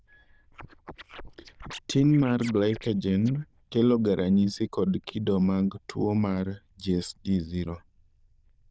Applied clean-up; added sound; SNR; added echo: neural diffusion model UNIVERSE++.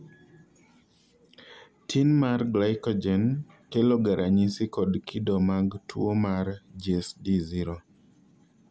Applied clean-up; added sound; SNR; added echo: none; none; none; none.